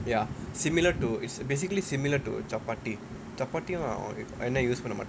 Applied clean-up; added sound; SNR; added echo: none; none; none; none.